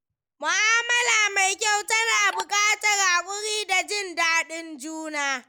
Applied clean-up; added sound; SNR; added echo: neural mask model Resemble Enhance denoiser.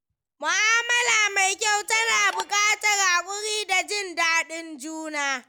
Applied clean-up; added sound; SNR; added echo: none; Clock; 16 dB; none.